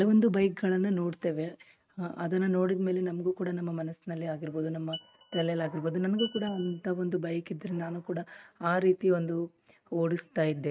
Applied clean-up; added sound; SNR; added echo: neural mask model RNNoise.